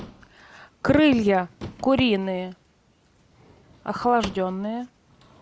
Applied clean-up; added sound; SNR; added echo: none; Drawer open or close / Wood; 19 dB; none.